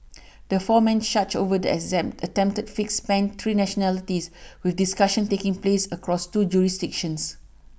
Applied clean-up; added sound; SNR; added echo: none; none; none; none.